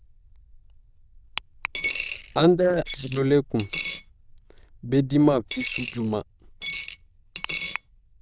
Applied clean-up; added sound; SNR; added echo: neural diffusion model UNIVERSE++.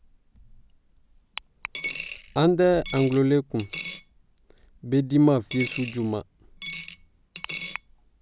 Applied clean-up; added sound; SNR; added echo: none; Coin (dropping); 12 dB; none.